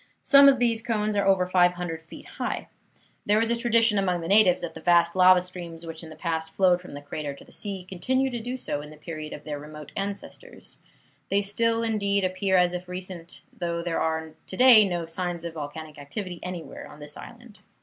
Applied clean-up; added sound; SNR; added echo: none; none; none; none.